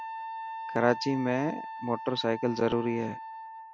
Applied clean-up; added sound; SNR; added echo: none; Wind instrument, woodwind instrument; 9 dB; none.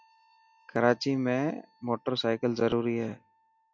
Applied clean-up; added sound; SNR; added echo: classical method log-MMSE.